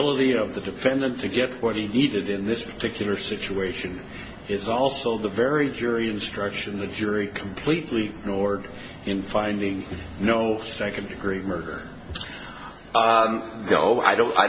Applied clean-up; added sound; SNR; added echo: none; none; none; none.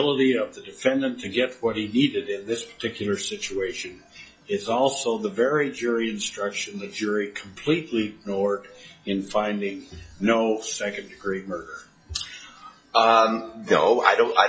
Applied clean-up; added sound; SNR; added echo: classical method log-MMSE.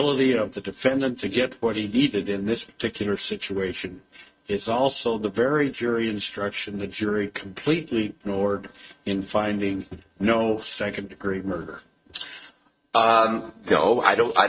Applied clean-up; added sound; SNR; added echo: neural mask model RNNoise.